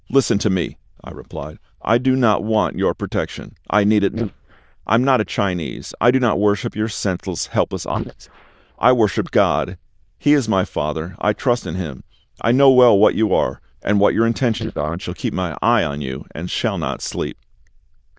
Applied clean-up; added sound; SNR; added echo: neural diffusion model UNIVERSE++.